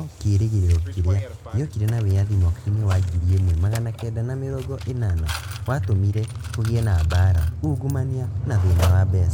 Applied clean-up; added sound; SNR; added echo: none; Mechanisms; 20 dB; none.